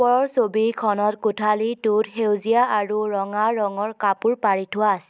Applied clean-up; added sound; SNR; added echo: none; none; none; none.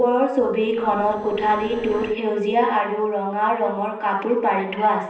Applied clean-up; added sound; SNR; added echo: neural separator model SepFormer DNS4.